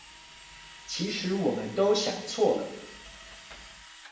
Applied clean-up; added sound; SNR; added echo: none; Drill; 17 dB; reverberation time 0.8 s.